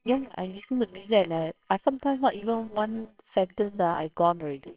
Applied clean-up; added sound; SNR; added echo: neural separator model SepFormer WHAMR!.